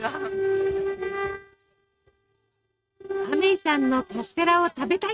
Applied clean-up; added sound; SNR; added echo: neural mask model RNNoise.